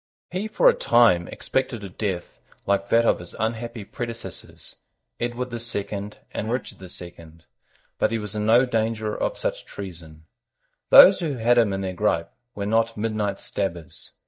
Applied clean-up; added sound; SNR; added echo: neural mask model DeepFilterNet 3.